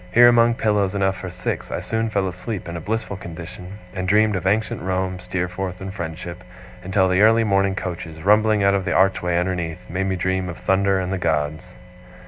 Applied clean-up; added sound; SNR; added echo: none; none; none; none.